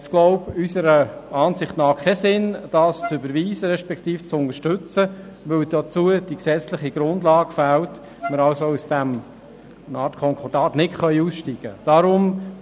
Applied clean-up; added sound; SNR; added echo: none; Wind instrument, woodwind instrument; 13 dB; none.